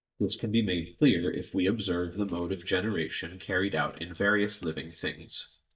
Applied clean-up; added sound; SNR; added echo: neural mask model DeepFilterNet 3.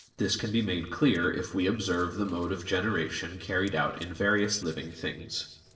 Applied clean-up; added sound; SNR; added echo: neural separator model SepFormer DNS4.